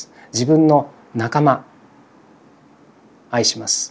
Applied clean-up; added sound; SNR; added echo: none; none; none; none.